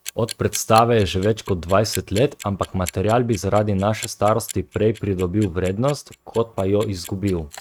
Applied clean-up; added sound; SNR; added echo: neural mask model RNNoise.